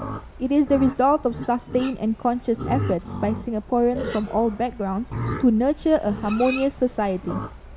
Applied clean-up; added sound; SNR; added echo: none; Livestock, farm animals, working animals; 10 dB; none.